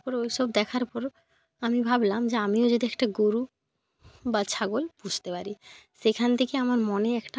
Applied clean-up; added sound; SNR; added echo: none; none; none; none.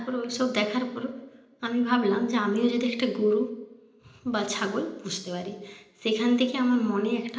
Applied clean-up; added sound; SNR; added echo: none; none; none; reverberation time 0.9 s.